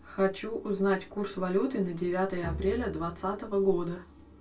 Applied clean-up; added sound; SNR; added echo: none; Bowed string instrument; 15 dB; reverberation time 0.2 s.